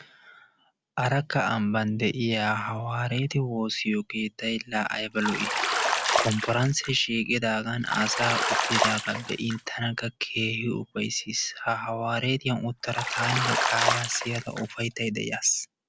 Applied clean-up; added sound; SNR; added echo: none; Bathtub (filling or washing); 1 dB; none.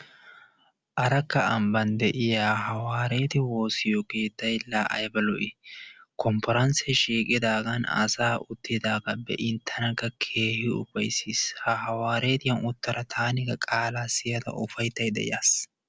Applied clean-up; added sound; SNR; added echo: none; none; none; none.